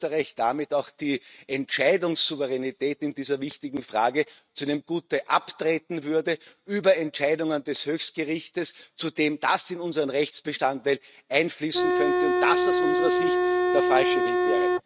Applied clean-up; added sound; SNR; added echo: neural mask model RNNoise.